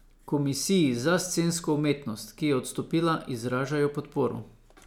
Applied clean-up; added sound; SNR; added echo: none; none; none; none.